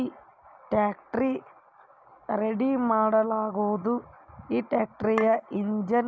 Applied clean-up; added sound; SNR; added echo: none; Chink, clink; 8 dB; none.